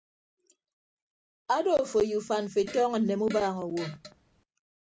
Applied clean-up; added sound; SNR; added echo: none; Fart; 15 dB; none.